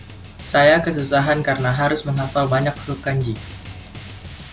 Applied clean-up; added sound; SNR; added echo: none; Drum; 17 dB; none.